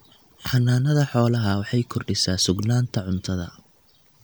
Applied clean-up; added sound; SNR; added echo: none; none; none; none.